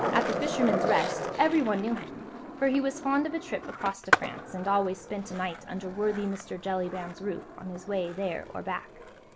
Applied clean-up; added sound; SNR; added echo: none; Skateboard; 4 dB; none.